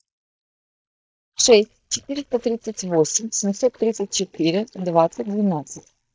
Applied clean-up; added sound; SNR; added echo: neural mask model DeepFilterNet 3.